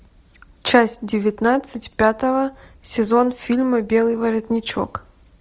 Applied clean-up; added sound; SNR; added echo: none; none; none; none.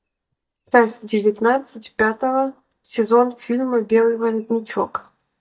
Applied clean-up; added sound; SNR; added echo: neural mask model DeepFilterNet 3.